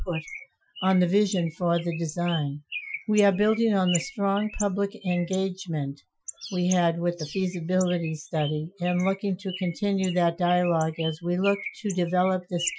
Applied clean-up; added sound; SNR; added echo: classical method Wiener filter.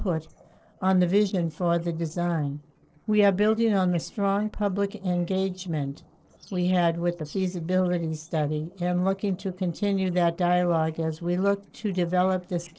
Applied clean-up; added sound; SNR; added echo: neural separator model SepFormer DNS4.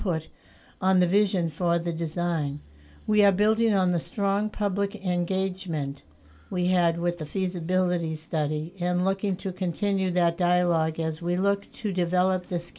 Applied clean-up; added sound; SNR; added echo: none; none; none; none.